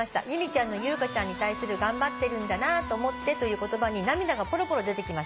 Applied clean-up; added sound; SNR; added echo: none; Bowed string instrument; 15 dB; none.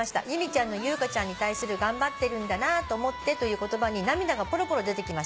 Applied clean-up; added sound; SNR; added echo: none; none; none; none.